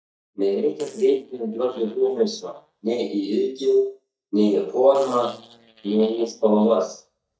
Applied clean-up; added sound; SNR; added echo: neural mask model DeepFilterNet 3.